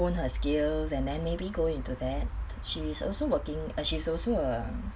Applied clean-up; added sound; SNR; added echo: none; none; none; none.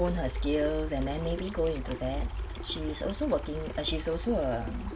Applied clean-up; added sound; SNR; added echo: none; Sink (filling or washing) / Water tap, faucet; 15 dB; none.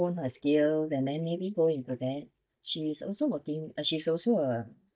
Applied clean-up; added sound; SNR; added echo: neural mask model DeepFilterNet 3.